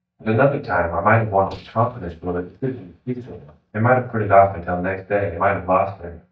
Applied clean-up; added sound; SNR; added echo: neural mask model DeepFilterNet 3.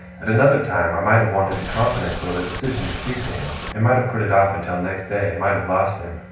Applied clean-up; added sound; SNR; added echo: none; Boat, Water vehicle; 9 dB; reverberation time 0.5 s.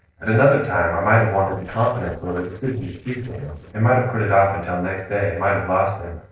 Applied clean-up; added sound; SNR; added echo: neural separator model SepFormer DNS4.